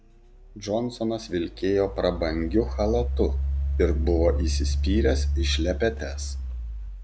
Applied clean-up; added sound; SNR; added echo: none; Engine; 1 dB; none.